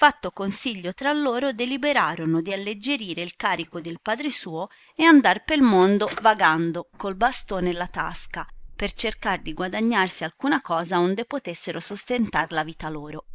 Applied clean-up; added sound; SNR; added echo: neural mask model Resemble Enhance denoiser.